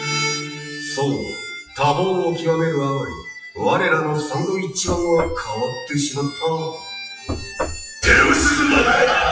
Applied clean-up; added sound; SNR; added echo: classical method WPE with log-MMSE.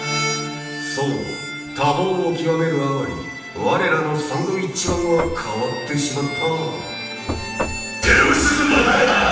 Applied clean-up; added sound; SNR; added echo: none; Knock; 9 dB; reverberation time 0.8 s.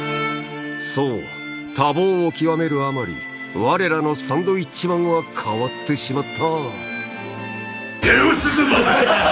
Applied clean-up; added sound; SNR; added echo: none; none; none; none.